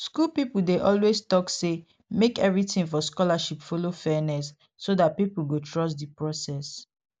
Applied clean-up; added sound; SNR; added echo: none; none; none; none.